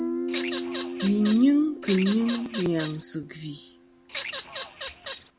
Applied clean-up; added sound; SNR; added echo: none; Guitar + Bird vocalization, bird call, bird song / Fowl; 7 dB; none.